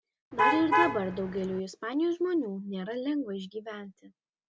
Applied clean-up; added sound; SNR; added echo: none; Alarm / Truck; -4 dB; none.